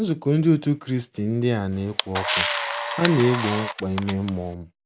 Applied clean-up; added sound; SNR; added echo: none; Camera; 5 dB; none.